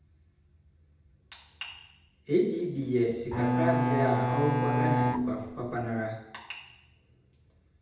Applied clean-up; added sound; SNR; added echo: none; Bowed string instrument; -4 dB; reverberation time 0.8 s.